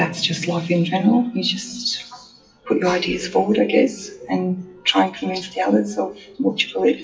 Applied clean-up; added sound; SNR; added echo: classical method WPE with log-MMSE.